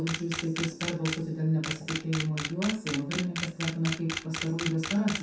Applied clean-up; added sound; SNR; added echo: none; Camera; 6 dB; reverberation time 0.7 s.